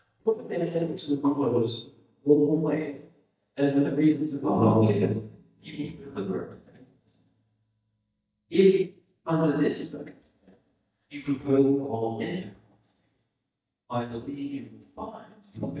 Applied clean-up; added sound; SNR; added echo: neural mask model DeepFilterNet 3.